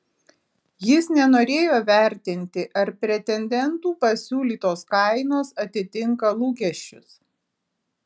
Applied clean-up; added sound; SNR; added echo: none; none; none; none.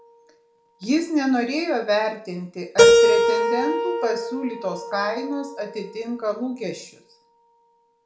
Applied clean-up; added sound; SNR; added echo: none; Keyboard (musical); -3 dB; reverberation time 0.4 s.